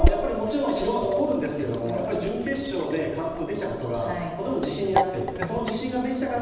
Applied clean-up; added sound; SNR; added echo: none; Sink (filling or washing); 4 dB; reverberation time 1.1 s.